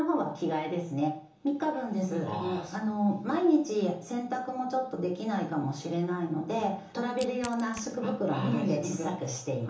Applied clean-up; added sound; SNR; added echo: none; Crack / Crushing; 19 dB; reverberation time 1.2 s.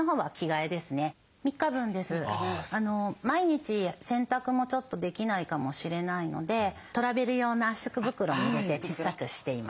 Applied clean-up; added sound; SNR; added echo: none; none; none; none.